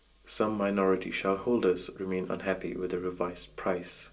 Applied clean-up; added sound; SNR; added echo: none; none; none; reverberation time 0.2 s.